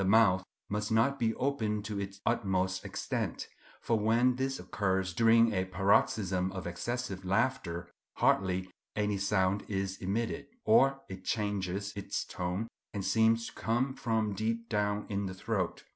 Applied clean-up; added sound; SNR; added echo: none; none; none; none.